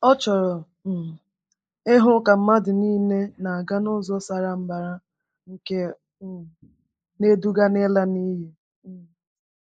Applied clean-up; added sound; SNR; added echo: neural mask model Resemble Enhance denoiser.